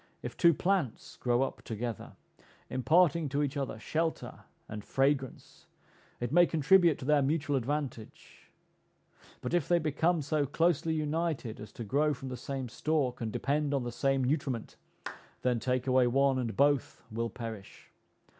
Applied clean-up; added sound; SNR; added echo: none; Clapping; 18 dB; none.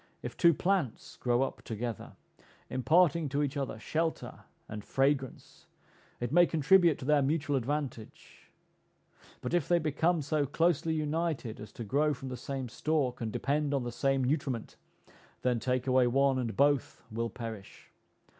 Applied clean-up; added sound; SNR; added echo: none; none; none; none.